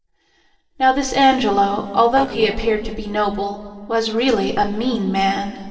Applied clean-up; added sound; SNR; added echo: neural separator model SepFormer DNS4.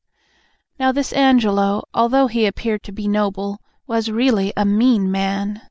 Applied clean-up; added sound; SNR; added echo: none; none; none; none.